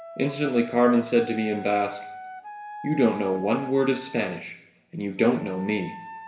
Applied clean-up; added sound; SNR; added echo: none; Wind instrument, woodwind instrument; 15 dB; reverberation time 0.7 s.